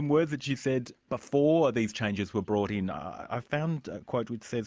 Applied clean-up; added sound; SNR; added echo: none; none; none; none.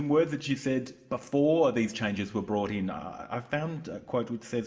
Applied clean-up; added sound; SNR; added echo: none; none; none; reverberation time 0.7 s.